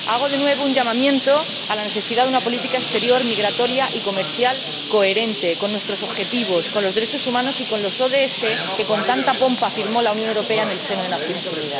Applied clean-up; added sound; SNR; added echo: none; Bird; 4 dB; none.